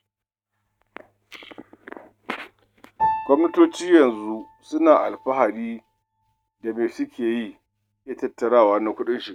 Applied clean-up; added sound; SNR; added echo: neural mask model RNNoise.